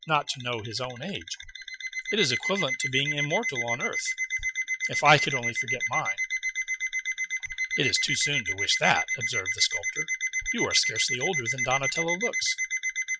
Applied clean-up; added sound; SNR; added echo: classical method Wiener filter.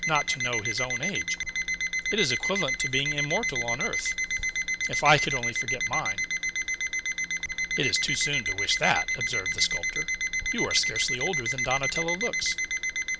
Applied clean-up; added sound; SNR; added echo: none; Alarm; -2 dB; none.